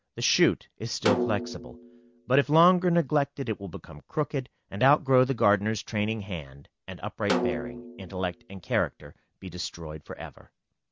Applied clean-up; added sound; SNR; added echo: none; Snare drum; 6 dB; none.